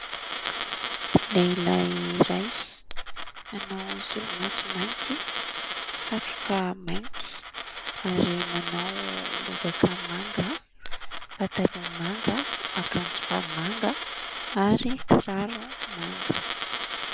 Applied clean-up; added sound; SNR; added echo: none; Coin (dropping); 4 dB; none.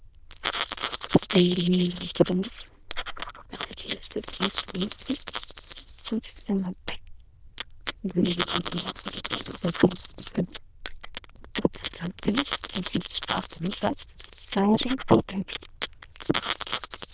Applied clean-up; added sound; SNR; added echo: neural diffusion model UNIVERSE++.